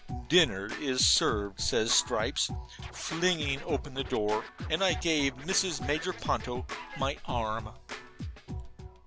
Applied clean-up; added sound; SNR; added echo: none; Scratching (performance technique); 9 dB; none.